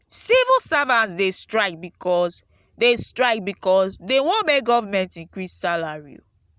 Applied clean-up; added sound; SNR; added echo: none; none; none; none.